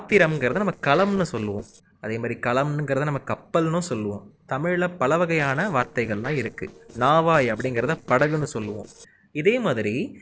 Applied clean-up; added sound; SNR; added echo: neural separator model SepFormer DNS4.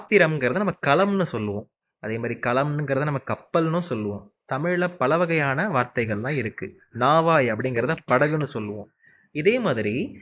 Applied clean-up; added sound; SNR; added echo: neural mask model Resemble Enhance denoiser.